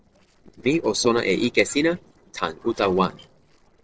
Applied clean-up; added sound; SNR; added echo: neural separator model SepFormer DNS4.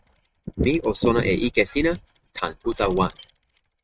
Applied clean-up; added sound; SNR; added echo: neural mask model RNNoise.